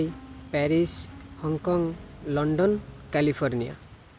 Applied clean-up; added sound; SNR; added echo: none; Piano; 19 dB; none.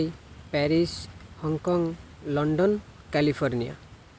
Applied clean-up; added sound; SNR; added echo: none; none; none; none.